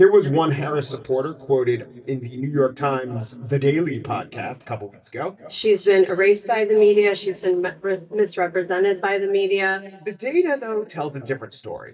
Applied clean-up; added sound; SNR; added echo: neural mask model DeepFilterNet 3.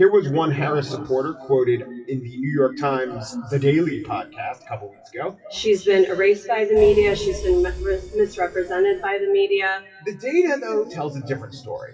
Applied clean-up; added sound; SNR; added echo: classical method WPE with log-MMSE.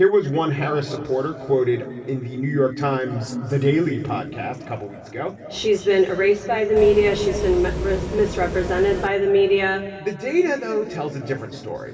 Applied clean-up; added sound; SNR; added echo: none; Bus; 7 dB; reverberation time 2.8 s.